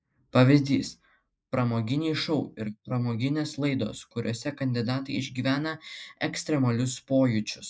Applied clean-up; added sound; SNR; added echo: neural mask model Resemble Enhance denoiser.